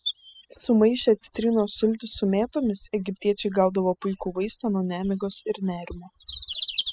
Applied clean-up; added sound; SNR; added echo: classical method spectral subtraction.